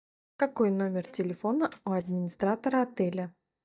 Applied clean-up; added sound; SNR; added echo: neural mask model DeepFilterNet 3.